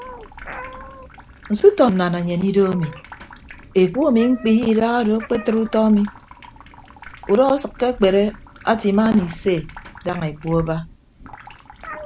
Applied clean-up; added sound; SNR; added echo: none; Sink (filling or washing) / Water tap, faucet + Meow; 19 dB; none.